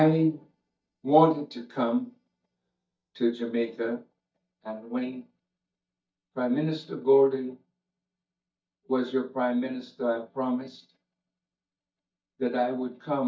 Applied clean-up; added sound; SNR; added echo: neural mask model DeepFilterNet 3.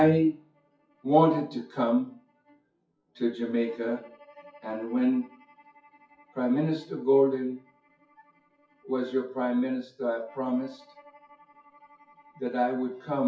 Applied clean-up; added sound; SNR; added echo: classical method WPE with log-MMSE.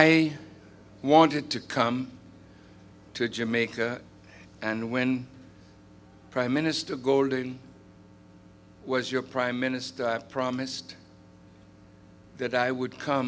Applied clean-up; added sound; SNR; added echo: none; none; none; none.